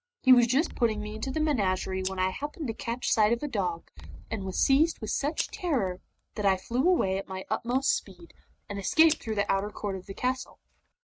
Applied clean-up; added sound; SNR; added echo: neural mask model RNNoise.